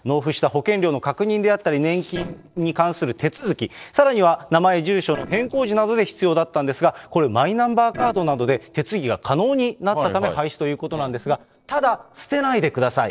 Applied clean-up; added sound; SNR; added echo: neural separator model SepFormer DNS4.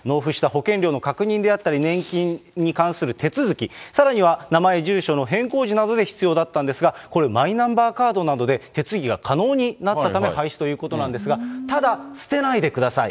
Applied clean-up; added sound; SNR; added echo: none; none; none; none.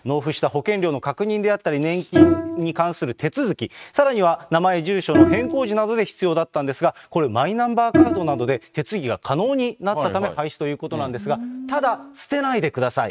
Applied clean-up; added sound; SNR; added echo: neural mask model RNNoise.